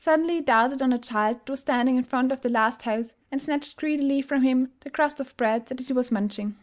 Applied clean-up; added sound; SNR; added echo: neural mask model Resemble Enhance denoiser.